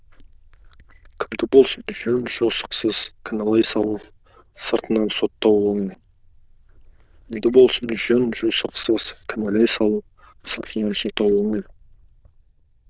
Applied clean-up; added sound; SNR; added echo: neural diffusion model UNIVERSE++.